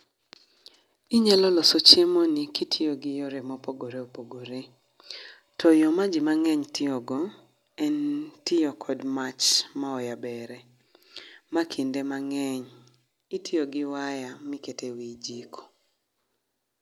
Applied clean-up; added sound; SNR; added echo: none; none; none; none.